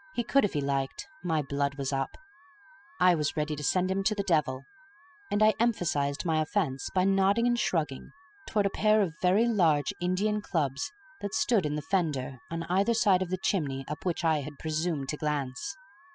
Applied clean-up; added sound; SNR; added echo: classical method spectral subtraction.